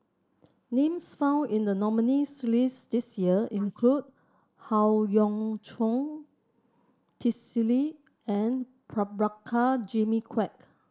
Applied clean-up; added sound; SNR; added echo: neural mask model Resemble Enhance denoiser.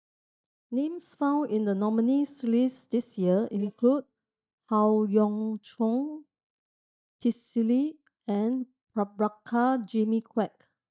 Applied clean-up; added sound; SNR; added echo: neural mask model DeepFilterNet 3.